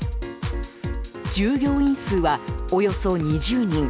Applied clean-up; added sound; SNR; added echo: none; none; none; none.